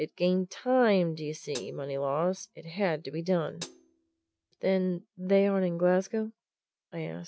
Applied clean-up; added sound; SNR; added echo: none; Hi-hat; 19 dB; none.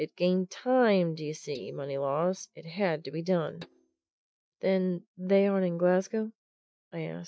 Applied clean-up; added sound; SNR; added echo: neural mask model DeepFilterNet 3.